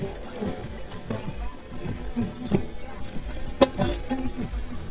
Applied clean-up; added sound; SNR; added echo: neural mask model DeepFilterNet 3.